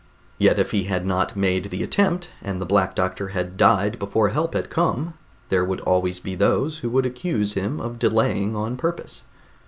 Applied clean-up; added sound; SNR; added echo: none; none; none; none.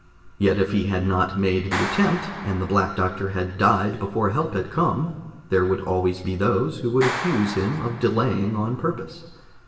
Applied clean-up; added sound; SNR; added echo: none; Clapping; 13 dB; reverberation time 1.2 s.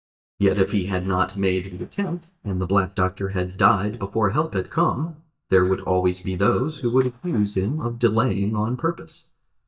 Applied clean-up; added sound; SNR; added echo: neural mask model DeepFilterNet 3.